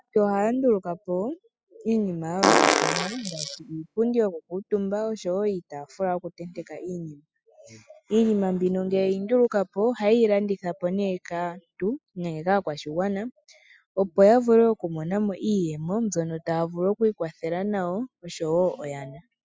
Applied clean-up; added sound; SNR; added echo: classical method spectral subtraction.